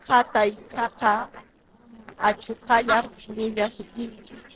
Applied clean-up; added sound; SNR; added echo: neural separator model SepFormer DNS4.